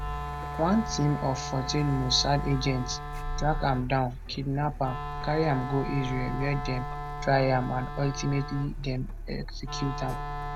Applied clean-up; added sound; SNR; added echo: none; Car + Wind instrument, woodwind instrument; 5 dB; none.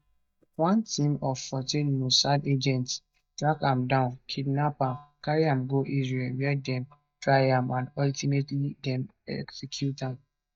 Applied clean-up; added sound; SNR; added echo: neural mask model DeepFilterNet 3.